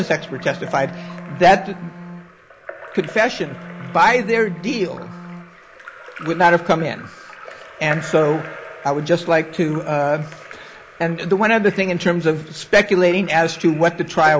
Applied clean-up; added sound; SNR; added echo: none; Bowed string instrument + Drip / Trickle, dribble / Splash, splatter; 16 dB; none.